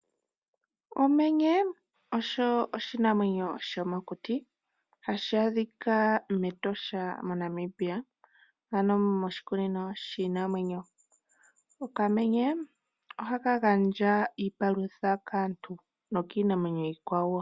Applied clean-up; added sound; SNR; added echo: none; none; none; none.